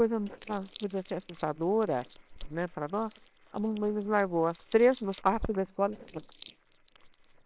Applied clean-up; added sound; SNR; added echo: neural separator model SepFormer WHAMR!.